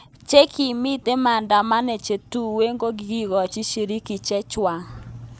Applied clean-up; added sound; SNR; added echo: none; none; none; none.